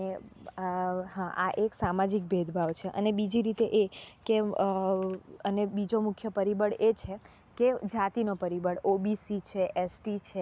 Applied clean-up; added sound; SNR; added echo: none; none; none; none.